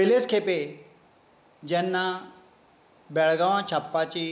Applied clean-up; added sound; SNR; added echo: none; none; none; none.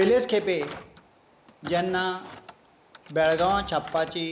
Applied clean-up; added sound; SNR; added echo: none; Thump, thud; 17 dB; none.